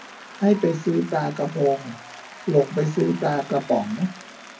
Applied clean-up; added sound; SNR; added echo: none; Applause; 18 dB; reverberation time 0.3 s.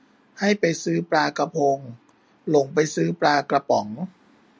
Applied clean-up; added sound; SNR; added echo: none; none; none; none.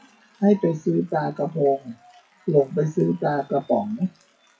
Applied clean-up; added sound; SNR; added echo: classical method WPE with log-MMSE.